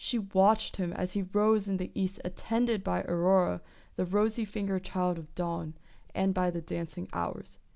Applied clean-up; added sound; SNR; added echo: none; none; none; none.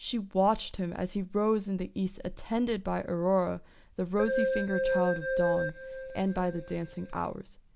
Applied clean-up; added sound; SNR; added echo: none; Keyboard (musical); 1 dB; none.